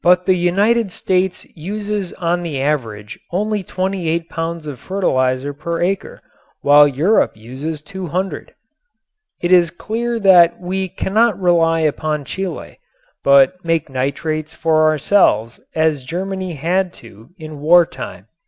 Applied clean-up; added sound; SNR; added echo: none; none; none; none.